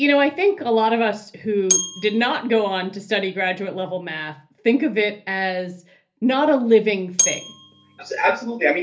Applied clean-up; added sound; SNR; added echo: none; Bell; 4 dB; reverberation time 0.3 s.